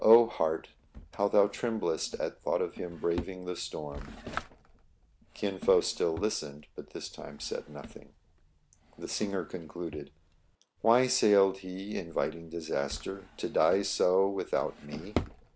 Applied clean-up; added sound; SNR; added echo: none; Drawer open or close; 15 dB; none.